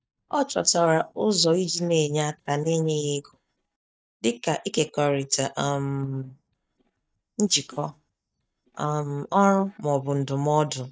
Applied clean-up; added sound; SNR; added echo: neural mask model DeepFilterNet 3.